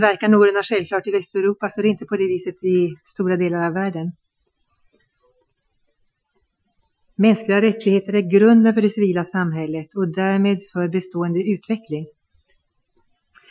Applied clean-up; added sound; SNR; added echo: classical method Wiener filter.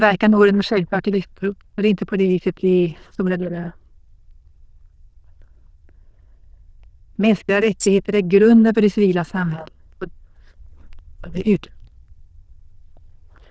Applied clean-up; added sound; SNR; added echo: neural diffusion model UNIVERSE++.